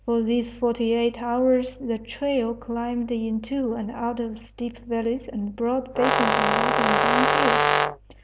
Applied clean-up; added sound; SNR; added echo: none; Brass instrument; -4 dB; none.